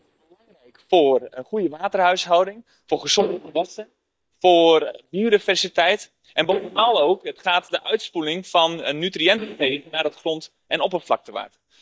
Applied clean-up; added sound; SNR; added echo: neural mask model DeepFilterNet 3.